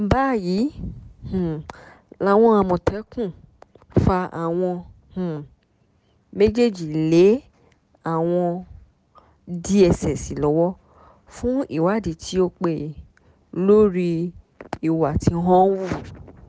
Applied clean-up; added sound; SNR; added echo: none; none; none; none.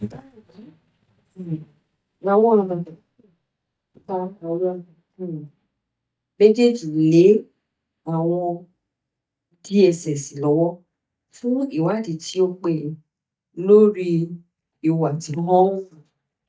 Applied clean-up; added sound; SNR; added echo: neural mask model DeepFilterNet 3.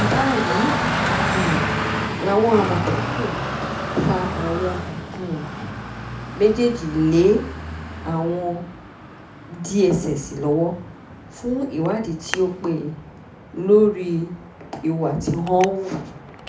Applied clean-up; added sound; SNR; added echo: none; Traffic noise, roadway noise; 5 dB; reverberation time 0.4 s.